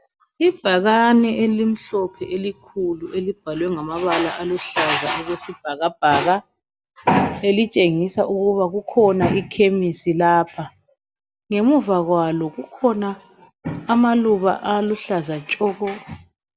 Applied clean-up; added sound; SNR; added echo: none; none; none; none.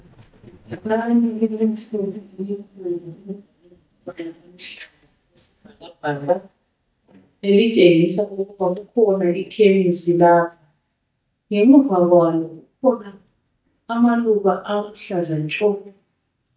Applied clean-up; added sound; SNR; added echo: neural mask model DeepFilterNet 3.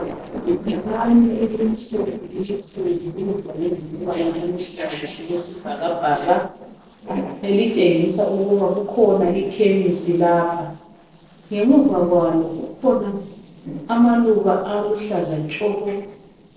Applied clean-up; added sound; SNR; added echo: neural separator model SepFormer DNS4.